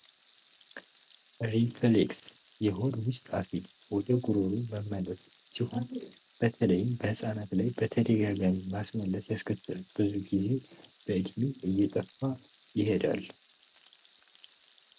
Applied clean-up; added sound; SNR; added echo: none; Frying (food); 19 dB; none.